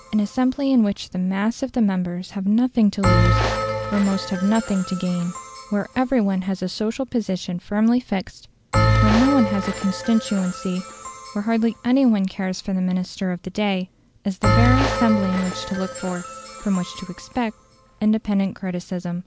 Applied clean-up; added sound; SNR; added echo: none; Bell; 4 dB; none.